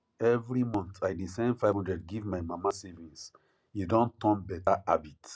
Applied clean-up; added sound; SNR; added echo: none; none; none; none.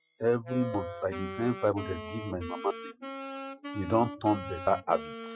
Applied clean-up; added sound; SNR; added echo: classical method Wiener filter.